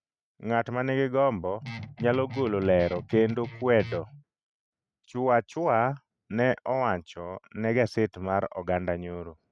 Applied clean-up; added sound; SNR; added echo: neural mask model RNNoise.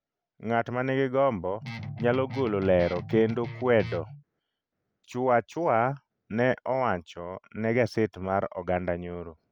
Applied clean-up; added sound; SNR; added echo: none; Guitar; 10 dB; none.